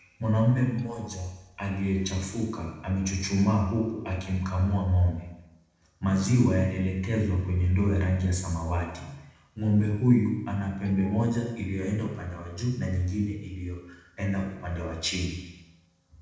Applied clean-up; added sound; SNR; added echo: neural separator model SepFormer DNS4.